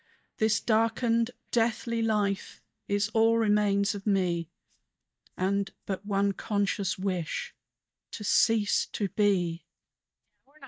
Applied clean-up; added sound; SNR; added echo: neural mask model DeepFilterNet 3.